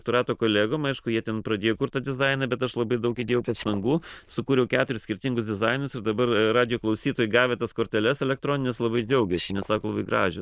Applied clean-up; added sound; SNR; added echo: neural diffusion model UNIVERSE++.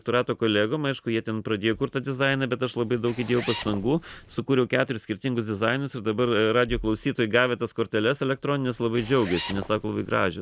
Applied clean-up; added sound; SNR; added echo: none; Zipper (clothing); 12 dB; none.